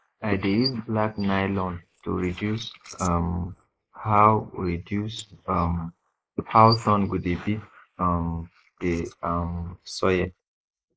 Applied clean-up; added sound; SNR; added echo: neural mask model Resemble Enhance denoiser.